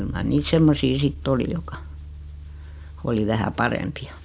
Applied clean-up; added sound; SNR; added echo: none; Bass guitar; 13 dB; none.